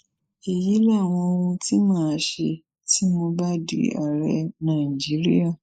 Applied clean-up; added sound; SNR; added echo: neural mask model Resemble Enhance denoiser.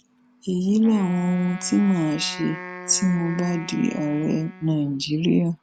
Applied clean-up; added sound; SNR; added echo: none; Wind instrument, woodwind instrument; 16 dB; none.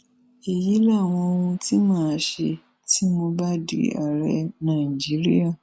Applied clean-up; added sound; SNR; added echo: none; none; none; none.